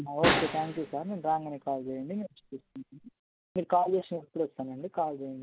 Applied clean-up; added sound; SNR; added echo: none; Snare drum; 2 dB; none.